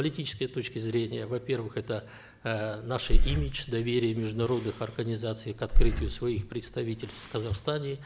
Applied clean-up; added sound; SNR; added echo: none; Breathing; -4 dB; none.